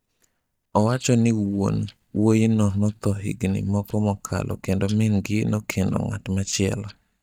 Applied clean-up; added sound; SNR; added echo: neural mask model DeepFilterNet 3.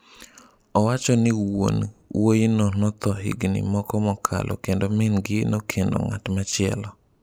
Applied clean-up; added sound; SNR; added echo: none; none; none; none.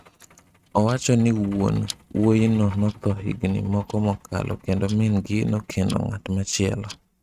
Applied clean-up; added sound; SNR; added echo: neural mask model RNNoise.